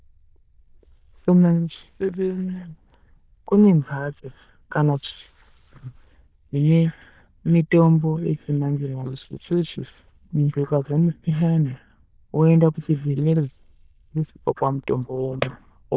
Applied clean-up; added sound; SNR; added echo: neural diffusion model UNIVERSE++.